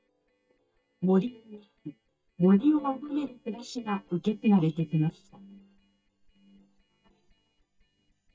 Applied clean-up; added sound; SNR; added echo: neural mask model DeepFilterNet 3.